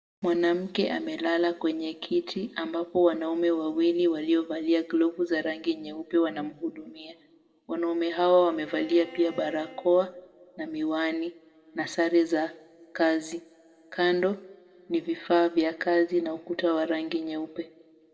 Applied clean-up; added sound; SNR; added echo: none; Bowed string instrument; 19 dB; reverberation time 1.6 s.